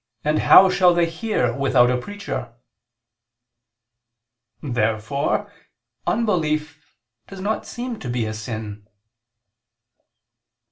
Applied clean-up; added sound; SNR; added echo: none; none; none; reverberation time 0.2 s.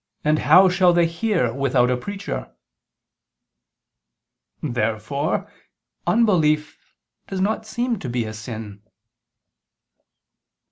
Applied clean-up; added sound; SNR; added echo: none; none; none; none.